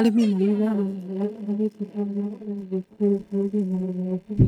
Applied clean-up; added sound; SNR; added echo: neural mask model DeepFilterNet 3.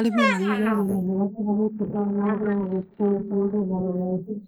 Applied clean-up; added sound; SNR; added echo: neural mask model Resemble Enhance denoiser.